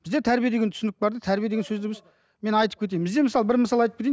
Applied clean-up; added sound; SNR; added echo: none; none; none; none.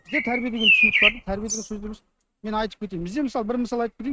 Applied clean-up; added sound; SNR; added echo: neural mask model RNNoise.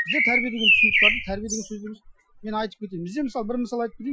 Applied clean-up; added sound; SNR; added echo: classical method Wiener filter.